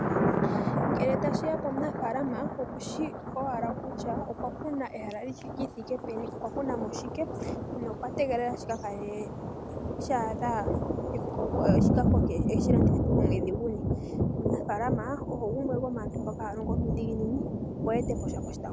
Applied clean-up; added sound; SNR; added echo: none; Thunder; -4 dB; none.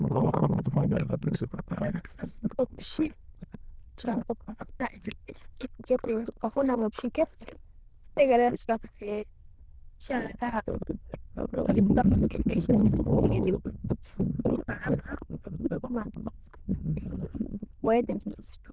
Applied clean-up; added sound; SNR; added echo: neural diffusion model UNIVERSE++.